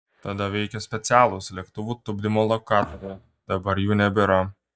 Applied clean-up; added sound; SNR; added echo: neural mask model DeepFilterNet 3.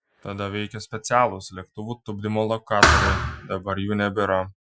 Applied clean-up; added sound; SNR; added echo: classical method Wiener filter.